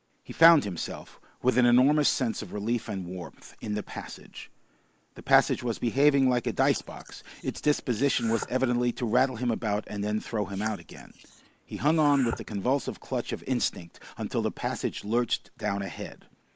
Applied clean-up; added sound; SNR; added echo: neural mask model Resemble Enhance denoiser.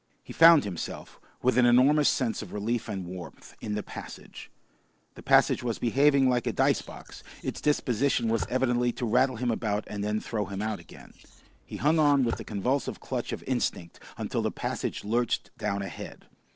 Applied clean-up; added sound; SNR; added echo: neural separator model SepFormer DNS4.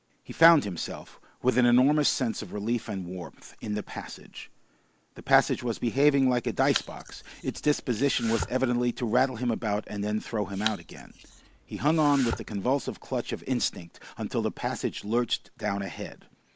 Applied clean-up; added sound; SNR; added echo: none; Domestic sounds, home sounds; 12 dB; none.